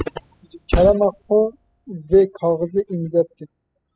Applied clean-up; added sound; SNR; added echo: classical method spectral subtraction.